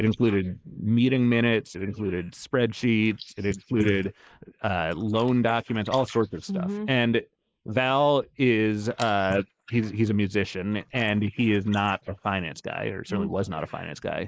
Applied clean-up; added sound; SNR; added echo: neural mask model Resemble Enhance denoiser.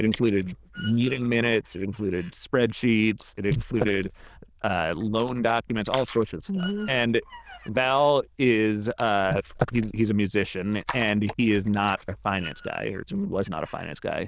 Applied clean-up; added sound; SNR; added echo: neural diffusion model UNIVERSE++.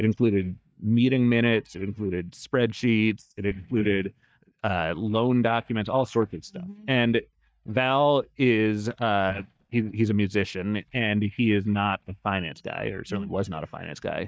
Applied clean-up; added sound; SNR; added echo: neural mask model DeepFilterNet 3.